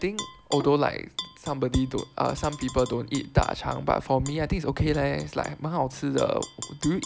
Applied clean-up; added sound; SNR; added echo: none; Tap / Glass; 15 dB; none.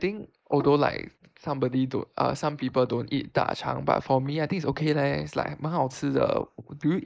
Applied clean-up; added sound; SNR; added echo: neural mask model Resemble Enhance denoiser.